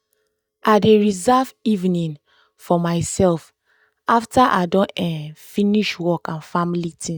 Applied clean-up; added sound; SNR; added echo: neural mask model DeepFilterNet 3.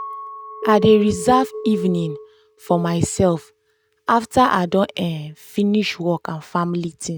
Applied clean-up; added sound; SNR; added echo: neural mask model RNNoise.